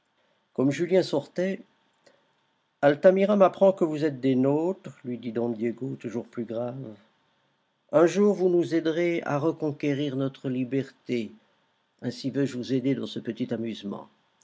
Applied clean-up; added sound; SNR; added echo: none; none; none; none.